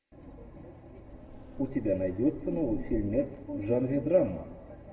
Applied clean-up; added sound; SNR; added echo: none; Insect; 11 dB; reverberation time 1.3 s.